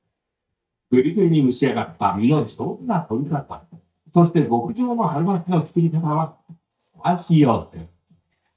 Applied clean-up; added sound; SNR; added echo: neural mask model DeepFilterNet 3.